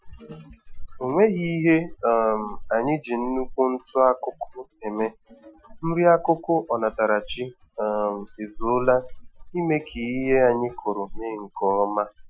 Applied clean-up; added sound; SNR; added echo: classical method Wiener filter.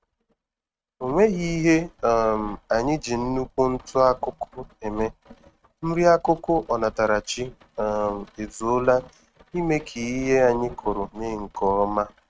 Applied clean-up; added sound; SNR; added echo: neural mask model RNNoise.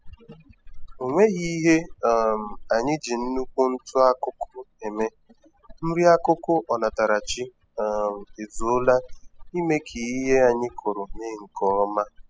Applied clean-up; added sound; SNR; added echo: classical method spectral subtraction.